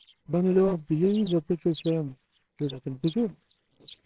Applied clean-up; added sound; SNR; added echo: neural separator model SepFormer WHAMR!.